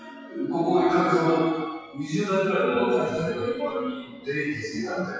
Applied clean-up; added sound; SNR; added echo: classical method WPE with log-MMSE.